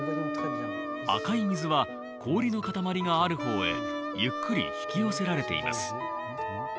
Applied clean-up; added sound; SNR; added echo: none; Wind instrument, woodwind instrument; 8 dB; none.